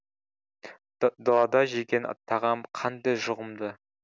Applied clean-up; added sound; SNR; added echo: none; none; none; none.